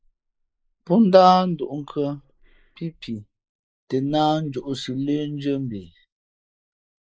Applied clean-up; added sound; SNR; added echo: neural mask model Resemble Enhance denoiser.